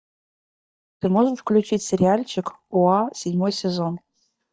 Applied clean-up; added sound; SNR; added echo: neural mask model DeepFilterNet 3.